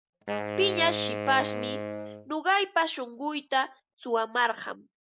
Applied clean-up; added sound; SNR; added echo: none; Wind instrument, woodwind instrument; 7 dB; none.